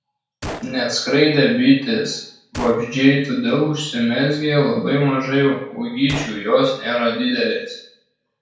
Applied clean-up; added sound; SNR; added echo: none; Gunshot, gunfire; 17 dB; reverberation time 0.5 s.